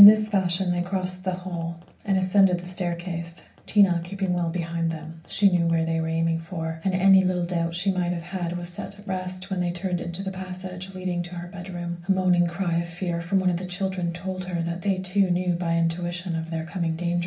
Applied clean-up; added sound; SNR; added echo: none; none; none; reverberation time 0.3 s.